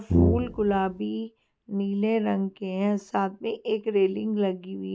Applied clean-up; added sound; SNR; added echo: none; Brass instrument; -2 dB; none.